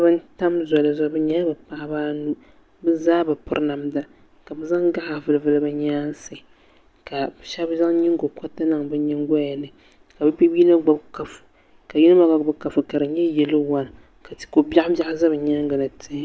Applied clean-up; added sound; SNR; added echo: none; none; none; none.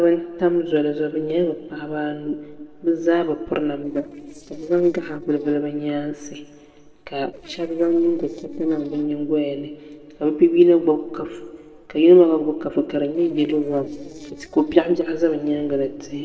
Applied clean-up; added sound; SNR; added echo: neural separator model SepFormer DNS4.